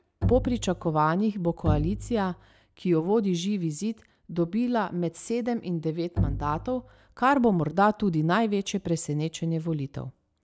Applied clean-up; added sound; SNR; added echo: none; Bowed string instrument; 6 dB; none.